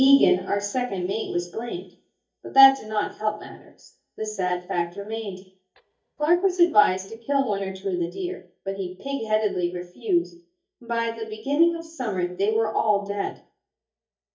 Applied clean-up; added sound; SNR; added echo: neural mask model DeepFilterNet 3.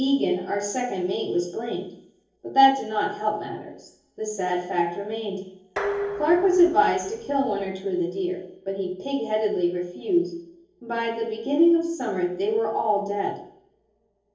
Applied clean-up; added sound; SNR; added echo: neural separator model SepFormer DNS4.